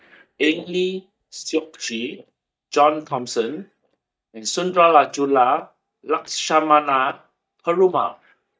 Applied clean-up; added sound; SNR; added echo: neural mask model DeepFilterNet 3.